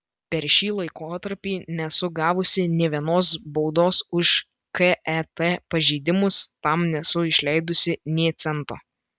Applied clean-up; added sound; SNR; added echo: none; none; none; none.